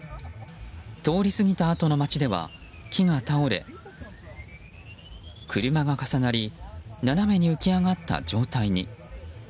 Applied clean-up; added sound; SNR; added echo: none; none; none; none.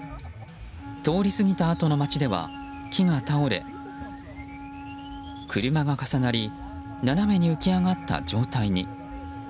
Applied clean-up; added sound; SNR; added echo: none; Wind instrument, woodwind instrument; 14 dB; none.